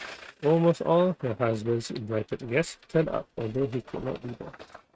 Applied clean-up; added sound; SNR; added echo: neural mask model RNNoise.